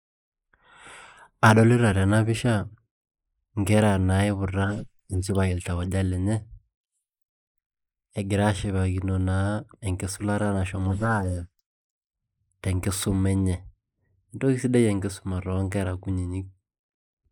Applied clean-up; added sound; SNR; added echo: neural mask model Resemble Enhance denoiser.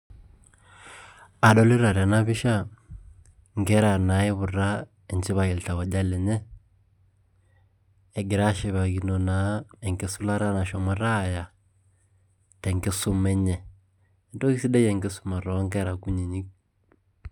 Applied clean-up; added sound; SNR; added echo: none; none; none; none.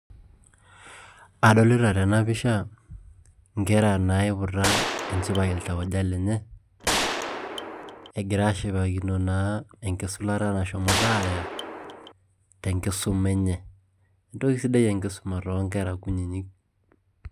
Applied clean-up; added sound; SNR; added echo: none; Gunshot, gunfire; 3 dB; none.